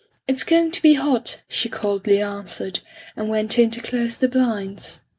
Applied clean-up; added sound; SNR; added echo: none; none; none; none.